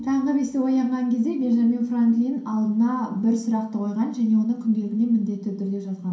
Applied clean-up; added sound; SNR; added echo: none; none; none; reverberation time 0.6 s.